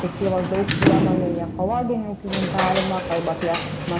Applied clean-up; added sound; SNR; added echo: none; Sliding door / Slam; 0 dB; reverberation time 1.1 s.